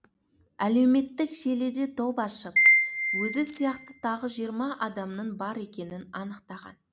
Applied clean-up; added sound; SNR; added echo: none; Piano; -4 dB; none.